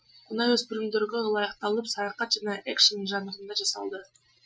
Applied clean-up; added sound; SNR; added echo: classical method Wiener filter.